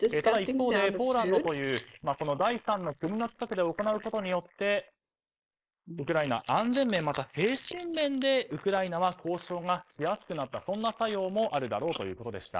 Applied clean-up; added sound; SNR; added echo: neural mask model Resemble Enhance denoiser.